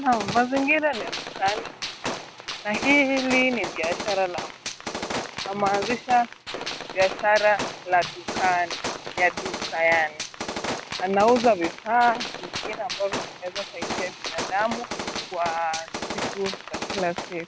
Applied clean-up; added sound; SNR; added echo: none; Gunshot, gunfire; 7 dB; none.